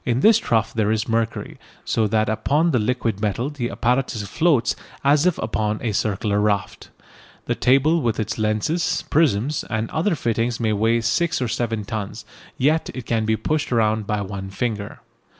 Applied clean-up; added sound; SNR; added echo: none; none; none; none.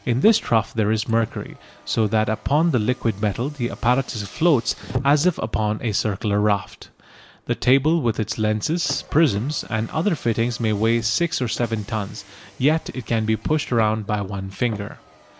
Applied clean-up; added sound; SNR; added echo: none; Car; 19 dB; none.